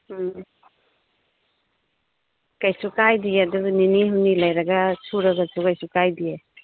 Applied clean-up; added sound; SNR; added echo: none; none; none; none.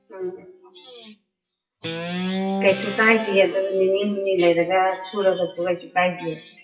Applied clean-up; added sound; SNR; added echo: classical method WPE with log-MMSE.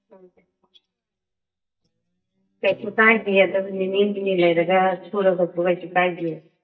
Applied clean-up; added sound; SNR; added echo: neural mask model DeepFilterNet 3.